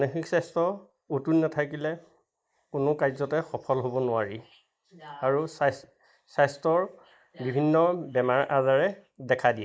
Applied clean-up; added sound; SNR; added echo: neural mask model Resemble Enhance denoiser.